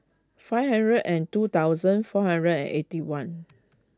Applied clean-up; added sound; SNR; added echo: none; none; none; none.